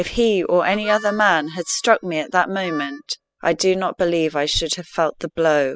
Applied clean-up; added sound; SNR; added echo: classical method spectral subtraction.